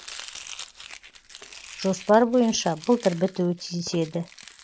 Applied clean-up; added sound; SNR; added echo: none; Domestic sounds, home sounds; 17 dB; none.